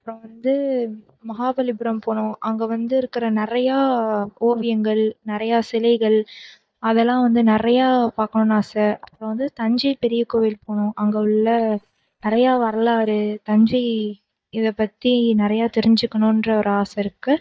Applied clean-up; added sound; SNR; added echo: neural mask model DeepFilterNet 3.